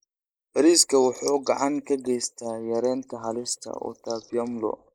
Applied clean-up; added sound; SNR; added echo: neural mask model Resemble Enhance denoiser.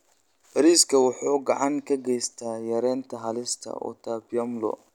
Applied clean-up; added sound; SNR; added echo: none; none; none; none.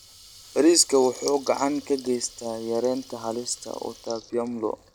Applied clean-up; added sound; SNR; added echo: none; Water tap, faucet / Liquid; 19 dB; none.